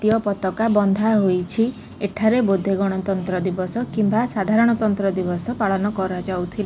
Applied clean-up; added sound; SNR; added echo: none; none; none; none.